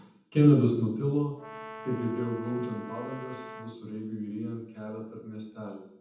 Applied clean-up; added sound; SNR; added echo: none; Brass instrument; 14 dB; reverberation time 0.8 s.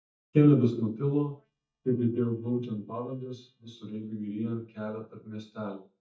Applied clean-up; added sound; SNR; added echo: neural mask model DeepFilterNet 3.